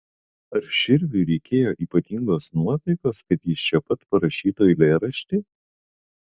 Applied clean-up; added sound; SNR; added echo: none; none; none; none.